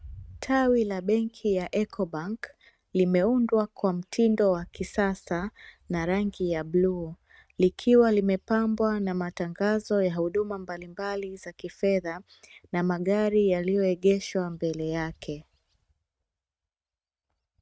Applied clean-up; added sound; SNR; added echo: neural mask model RNNoise.